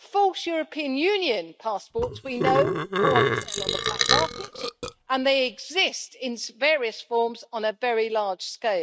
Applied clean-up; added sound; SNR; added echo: neural mask model RNNoise.